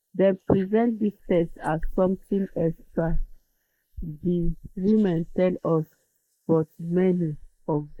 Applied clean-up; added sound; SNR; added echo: neural mask model Resemble Enhance denoiser.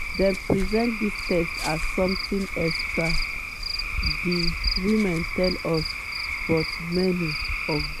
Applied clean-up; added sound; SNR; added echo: none; Cricket / Frog; 2 dB; none.